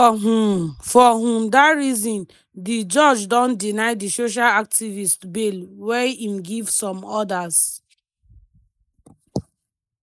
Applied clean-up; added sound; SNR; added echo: neural mask model Resemble Enhance denoiser.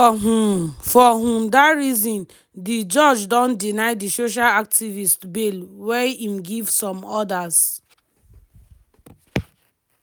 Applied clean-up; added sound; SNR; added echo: none; none; none; none.